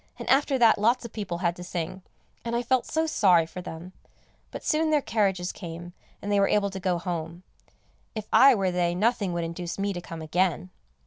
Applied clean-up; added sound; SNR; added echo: none; none; none; none.